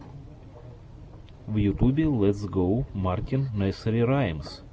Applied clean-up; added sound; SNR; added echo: none; none; none; none.